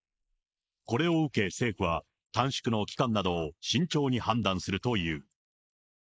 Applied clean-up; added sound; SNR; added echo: neural mask model Resemble Enhance denoiser.